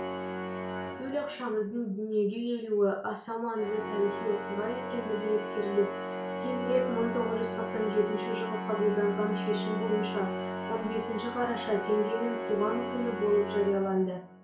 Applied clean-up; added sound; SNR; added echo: none; Organ; 5 dB; reverberation time 0.3 s.